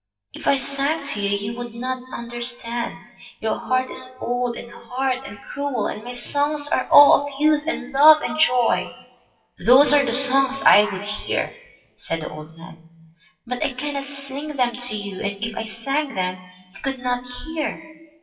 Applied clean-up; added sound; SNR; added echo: classical method WPE with log-MMSE.